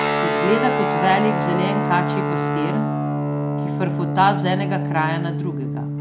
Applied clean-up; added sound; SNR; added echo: none; Guitar; -2 dB; none.